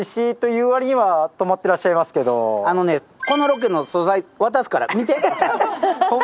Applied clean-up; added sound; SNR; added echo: none; none; none; none.